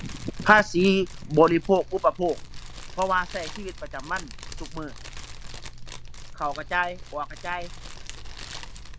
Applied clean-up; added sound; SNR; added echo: none; Fire; 10 dB; none.